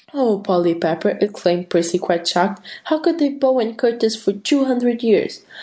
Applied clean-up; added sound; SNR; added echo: none; none; none; none.